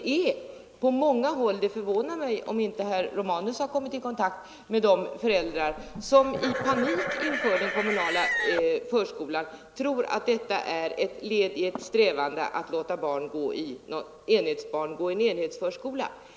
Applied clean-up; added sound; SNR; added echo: none; Livestock, farm animals, working animals; 4 dB; none.